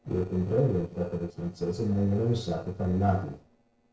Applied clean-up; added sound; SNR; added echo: neural separator model SepFormer DNS4.